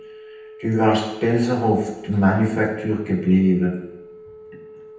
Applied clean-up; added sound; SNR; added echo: none; Telephone; 20 dB; reverberation time 0.9 s.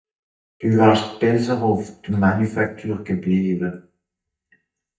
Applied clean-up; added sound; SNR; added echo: neural mask model DeepFilterNet 3.